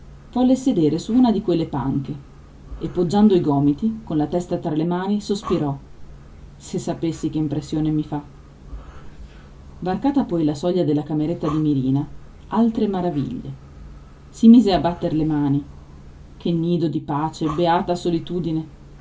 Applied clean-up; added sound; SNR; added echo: none; Breathing; 19 dB; reverberation time 0.2 s.